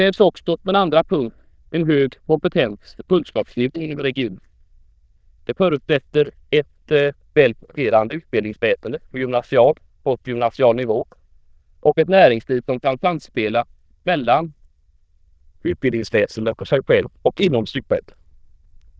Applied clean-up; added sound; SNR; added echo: neural diffusion model UNIVERSE++.